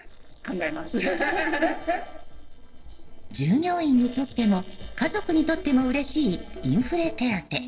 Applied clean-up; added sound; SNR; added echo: neural separator model SepFormer DNS4.